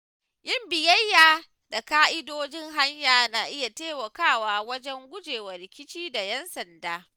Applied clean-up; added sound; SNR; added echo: none; none; none; none.